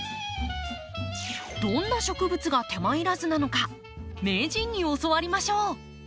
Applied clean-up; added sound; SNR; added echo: none; none; none; none.